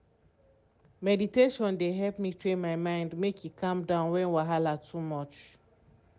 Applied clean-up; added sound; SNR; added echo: none; none; none; none.